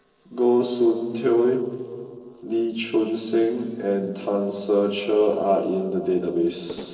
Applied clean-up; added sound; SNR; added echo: neural separator model SepFormer DNS4.